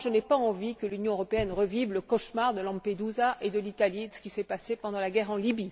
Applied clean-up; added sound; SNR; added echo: none; none; none; none.